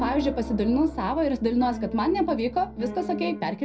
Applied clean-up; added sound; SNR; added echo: none; Piano; 10 dB; reverberation time 0.4 s.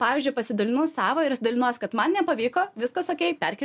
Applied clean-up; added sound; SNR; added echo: none; none; none; none.